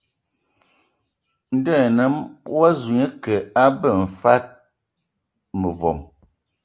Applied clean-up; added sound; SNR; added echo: none; none; none; none.